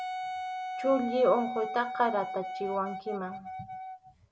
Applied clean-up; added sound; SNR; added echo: none; Wind instrument, woodwind instrument; 6 dB; none.